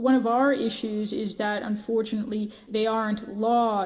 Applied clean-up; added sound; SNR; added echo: none; none; none; reverberation time 1.4 s.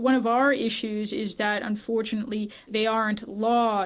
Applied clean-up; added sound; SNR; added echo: none; none; none; none.